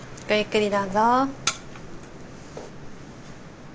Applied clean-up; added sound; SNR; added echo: none; none; none; none.